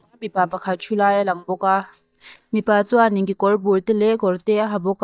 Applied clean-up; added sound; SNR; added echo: neural mask model DeepFilterNet 3.